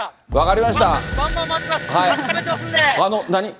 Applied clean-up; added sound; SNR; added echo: none; Fart + Fireworks; 8 dB; none.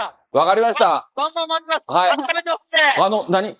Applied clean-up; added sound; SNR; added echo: neural mask model Resemble Enhance denoiser.